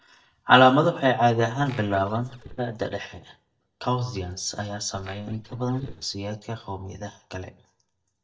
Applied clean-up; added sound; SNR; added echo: neural mask model DeepFilterNet 3.